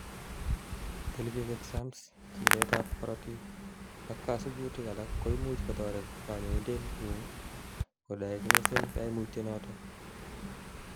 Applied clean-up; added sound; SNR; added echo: none; Hands; -4 dB; none.